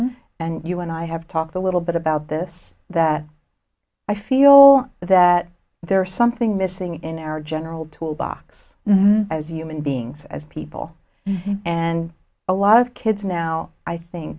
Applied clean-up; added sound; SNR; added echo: none; none; none; none.